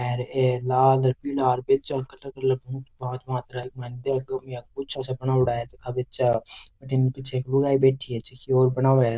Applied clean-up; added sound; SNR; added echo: neural diffusion model UNIVERSE++.